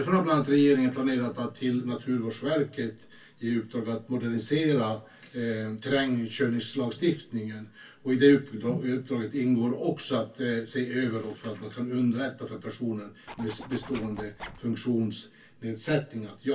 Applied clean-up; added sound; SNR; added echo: none; Zipper (clothing); 15 dB; reverberation time 0.2 s.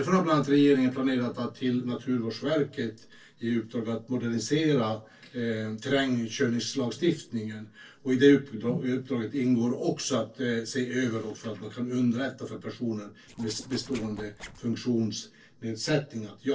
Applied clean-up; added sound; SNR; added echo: neural separator model SepFormer DNS4.